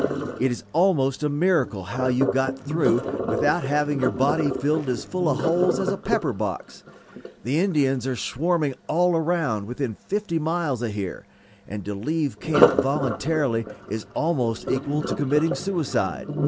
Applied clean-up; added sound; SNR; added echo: none; Sink (filling or washing); 5 dB; none.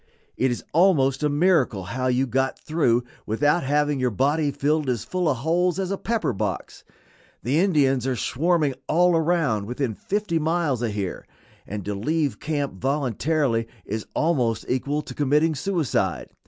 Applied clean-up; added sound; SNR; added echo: none; none; none; none.